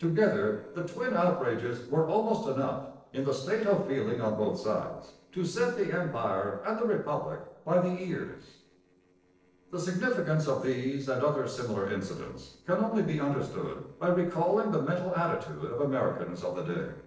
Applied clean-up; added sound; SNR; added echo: neural separator model SepFormer DNS4.